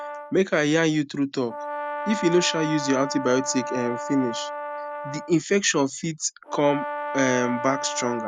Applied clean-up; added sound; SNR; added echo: none; Brass instrument; 8 dB; none.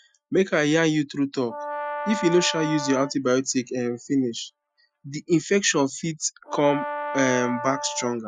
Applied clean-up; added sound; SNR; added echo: classical method Wiener filter.